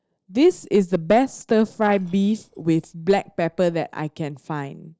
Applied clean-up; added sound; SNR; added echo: neural separator model SepFormer DNS4.